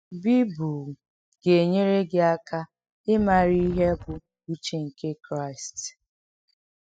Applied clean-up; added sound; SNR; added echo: classical method spectral subtraction.